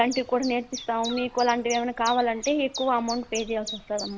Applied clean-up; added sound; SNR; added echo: none; Chirp, tweet; 13 dB; none.